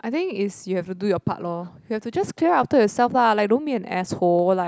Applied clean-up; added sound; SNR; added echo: none; none; none; none.